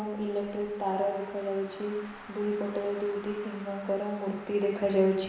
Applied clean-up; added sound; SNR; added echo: none; Traffic noise, roadway noise; 18 dB; reverberation time 1.0 s.